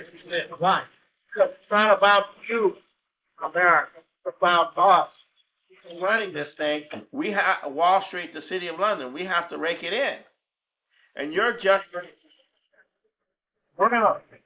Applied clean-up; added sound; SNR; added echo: neural mask model Resemble Enhance denoiser.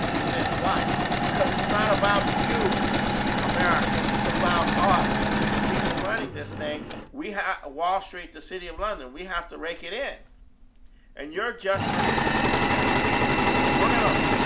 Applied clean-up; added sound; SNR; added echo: none; Engine / Mechanisms; -5 dB; none.